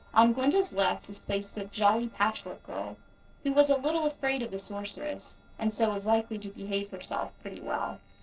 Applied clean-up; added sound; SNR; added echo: neural separator model SepFormer DNS4.